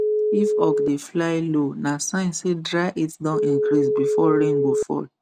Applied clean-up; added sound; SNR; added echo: none; Telephone; 0 dB; none.